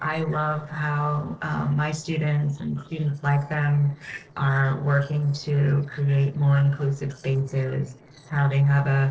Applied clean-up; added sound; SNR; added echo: neural separator model SepFormer DNS4.